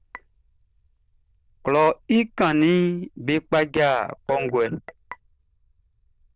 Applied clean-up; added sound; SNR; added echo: neural diffusion model UNIVERSE++.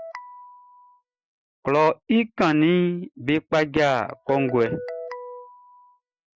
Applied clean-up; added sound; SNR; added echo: classical method Wiener filter.